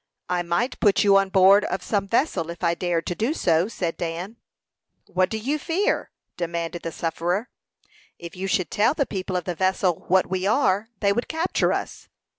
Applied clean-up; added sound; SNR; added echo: none; none; none; none.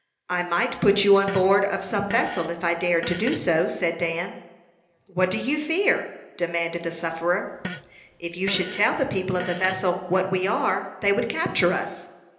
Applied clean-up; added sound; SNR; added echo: none; Fart; 13 dB; reverberation time 1.0 s.